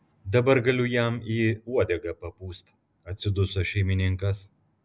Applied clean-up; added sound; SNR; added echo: none; none; none; none.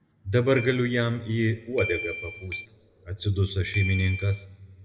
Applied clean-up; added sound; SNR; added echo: none; Keyboard (musical); 11 dB; reverberation time 1.4 s.